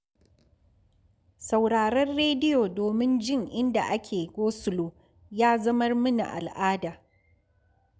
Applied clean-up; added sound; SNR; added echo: none; none; none; none.